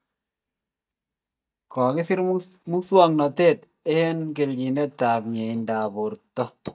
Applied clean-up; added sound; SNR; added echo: neural mask model DeepFilterNet 3.